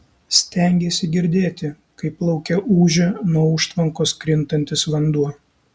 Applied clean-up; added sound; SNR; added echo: none; none; none; none.